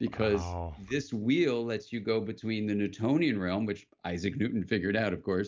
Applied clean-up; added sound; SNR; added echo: none; none; none; none.